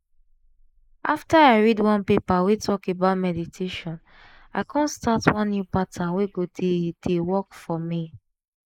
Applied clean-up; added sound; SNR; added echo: neural mask model Resemble Enhance denoiser.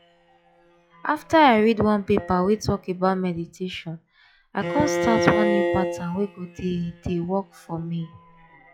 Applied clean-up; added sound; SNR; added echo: classical method log-MMSE.